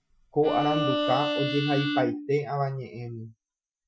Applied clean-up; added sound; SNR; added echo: classical method Wiener filter.